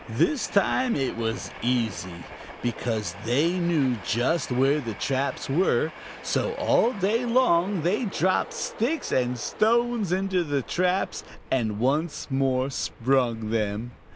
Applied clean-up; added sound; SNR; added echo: none; Train; 16 dB; none.